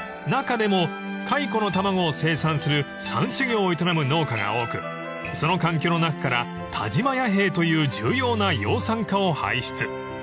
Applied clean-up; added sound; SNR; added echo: none; none; none; none.